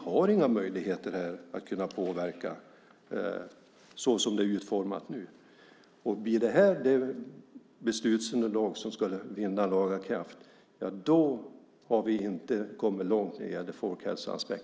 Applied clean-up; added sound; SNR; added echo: none; none; none; none.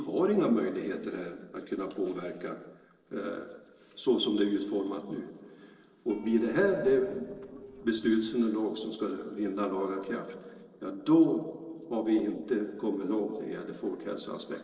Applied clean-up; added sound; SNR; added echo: neural separator model SepFormer DNS4.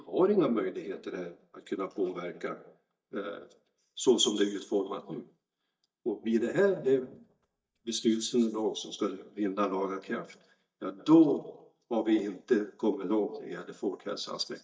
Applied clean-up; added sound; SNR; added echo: neural mask model DeepFilterNet 3.